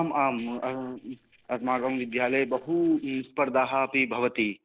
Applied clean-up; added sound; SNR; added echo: neural separator model SepFormer DNS4.